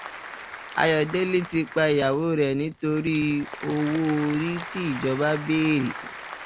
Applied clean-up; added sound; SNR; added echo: none; Applause / Crowd; 14 dB; none.